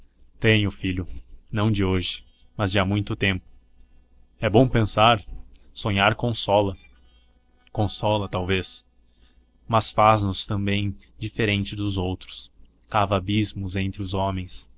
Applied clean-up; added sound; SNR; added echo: neural separator model SepFormer DNS4.